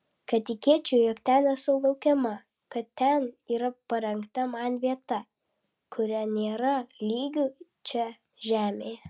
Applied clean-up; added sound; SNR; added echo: none; none; none; none.